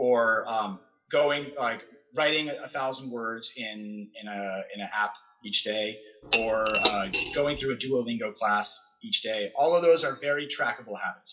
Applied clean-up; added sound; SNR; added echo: classical method WPE with log-MMSE.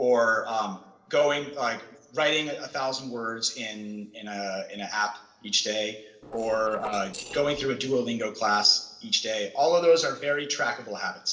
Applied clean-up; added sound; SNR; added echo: neural separator model SepFormer DNS4.